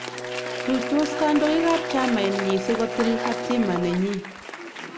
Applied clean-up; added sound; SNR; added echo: none; Brass instrument + Applause / Crowd; 5 dB; none.